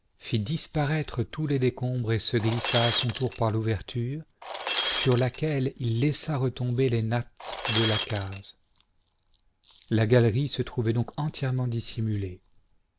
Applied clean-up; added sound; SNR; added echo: none; Shatter; -4 dB; none.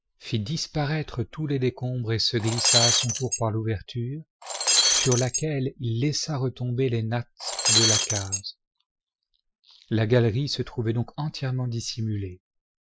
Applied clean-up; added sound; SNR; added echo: classical method Wiener filter.